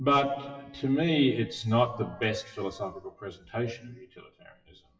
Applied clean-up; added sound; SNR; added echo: classical method WPE with log-MMSE.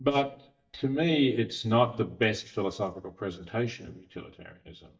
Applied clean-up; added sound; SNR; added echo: neural mask model DeepFilterNet 3.